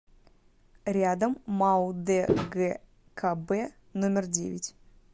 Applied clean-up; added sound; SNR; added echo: none; Walk, footsteps; -1 dB; none.